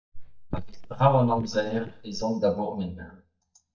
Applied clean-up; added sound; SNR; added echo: neural mask model DeepFilterNet 3.